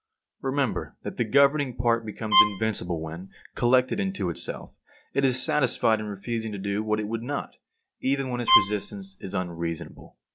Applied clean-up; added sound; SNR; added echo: none; Bowed string instrument; -1 dB; none.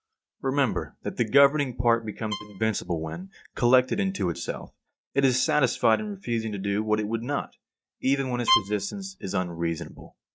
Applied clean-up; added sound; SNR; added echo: neural mask model RNNoise.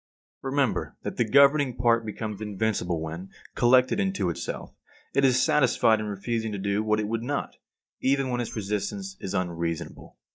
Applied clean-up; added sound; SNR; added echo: neural mask model DeepFilterNet 3.